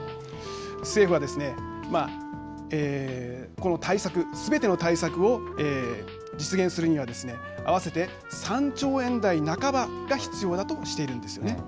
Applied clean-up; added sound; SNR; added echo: none; Wind instrument, woodwind instrument; 12 dB; none.